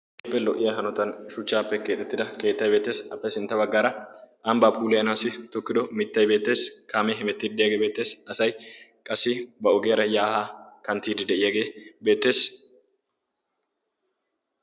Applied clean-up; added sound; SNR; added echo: none; none; none; none.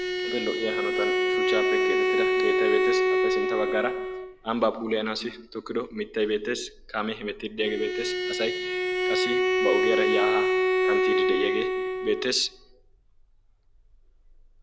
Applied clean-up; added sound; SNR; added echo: none; Bowed string instrument; -4 dB; none.